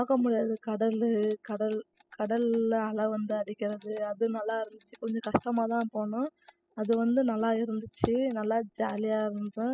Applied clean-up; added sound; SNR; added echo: classical method spectral subtraction.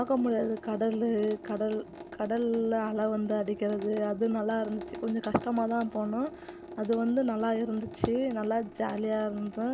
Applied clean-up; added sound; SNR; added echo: none; Sink (filling or washing) / Water tap, faucet; 14 dB; none.